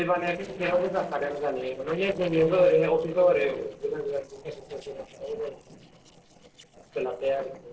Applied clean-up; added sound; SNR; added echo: neural separator model SepFormer DNS4.